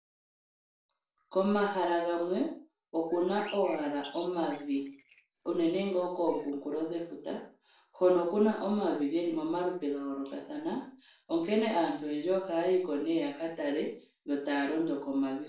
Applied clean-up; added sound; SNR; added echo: neural separator model SepFormer DNS4.